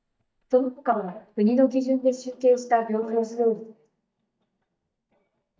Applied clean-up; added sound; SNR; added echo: neural mask model DeepFilterNet 3.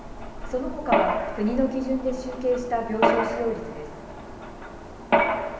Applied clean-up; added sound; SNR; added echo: none; Mechanisms; -1 dB; reverberation time 0.8 s.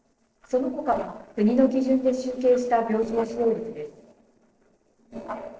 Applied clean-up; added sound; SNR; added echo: neural separator model SepFormer DNS4.